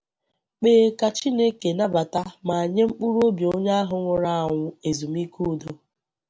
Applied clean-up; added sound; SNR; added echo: none; none; none; none.